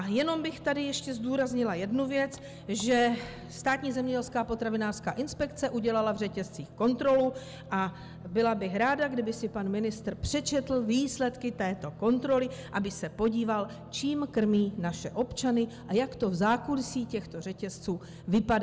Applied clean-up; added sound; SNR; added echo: none; Guitar; 17 dB; none.